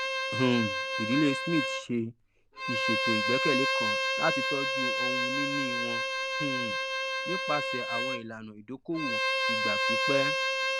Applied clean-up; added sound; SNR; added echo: none; Bowed string instrument; -3 dB; none.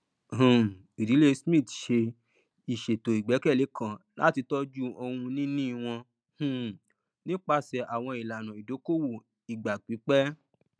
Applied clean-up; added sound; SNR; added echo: none; none; none; none.